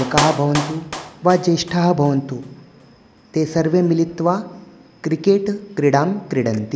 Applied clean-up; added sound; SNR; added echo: none; Clapping; 12 dB; none.